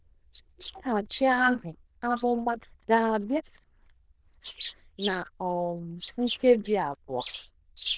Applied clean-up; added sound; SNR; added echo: neural diffusion model UNIVERSE++.